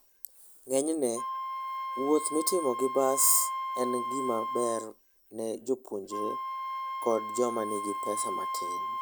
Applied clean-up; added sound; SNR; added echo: none; Wind instrument, woodwind instrument; 4 dB; none.